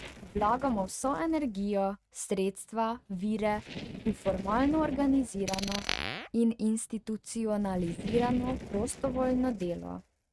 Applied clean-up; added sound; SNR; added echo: neural mask model RNNoise.